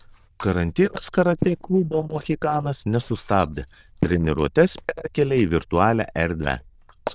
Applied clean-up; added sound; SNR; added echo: neural diffusion model UNIVERSE++.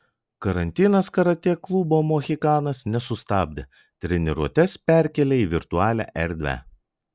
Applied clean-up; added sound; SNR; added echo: none; none; none; none.